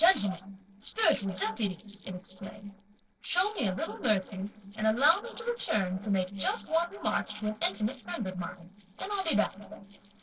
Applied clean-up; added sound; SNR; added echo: neural separator model SepFormer DNS4.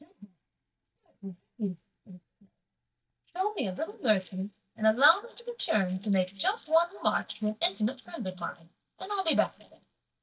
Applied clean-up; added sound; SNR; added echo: neural mask model DeepFilterNet 3.